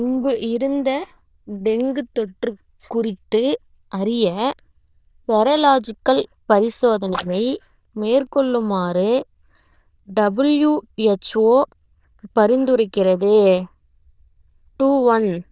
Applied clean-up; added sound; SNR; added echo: neural diffusion model UNIVERSE++.